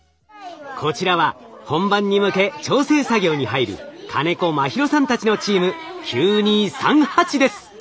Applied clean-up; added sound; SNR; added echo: none; none; none; none.